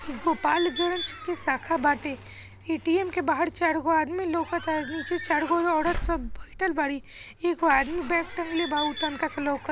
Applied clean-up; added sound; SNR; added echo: none; Squeak / Slam / Alarm / Wood; 11 dB; none.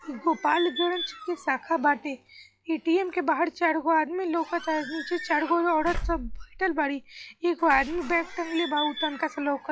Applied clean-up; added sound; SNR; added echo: classical method log-MMSE.